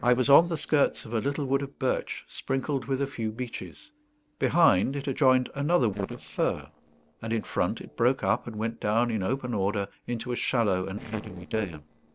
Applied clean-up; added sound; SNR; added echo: neural separator model SepFormer DNS4.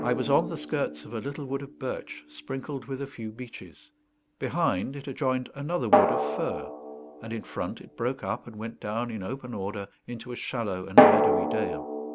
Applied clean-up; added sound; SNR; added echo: none; Drum; -2 dB; none.